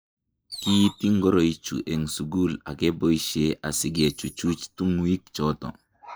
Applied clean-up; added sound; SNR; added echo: neural mask model Resemble Enhance denoiser.